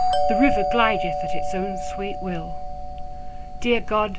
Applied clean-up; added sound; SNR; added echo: none; Doorbell; 3 dB; none.